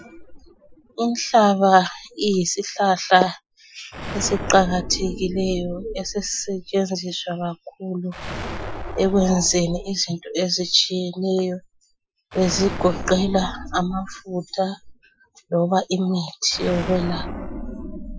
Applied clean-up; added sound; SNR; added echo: classical method Wiener filter.